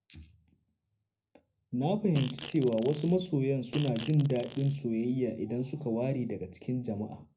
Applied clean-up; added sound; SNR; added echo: none; Fart; 14 dB; reverberation time 0.4 s.